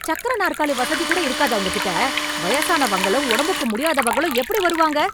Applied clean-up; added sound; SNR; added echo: none; Liquid + Tools; 4 dB; none.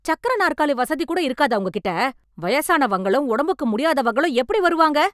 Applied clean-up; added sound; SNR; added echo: none; none; none; none.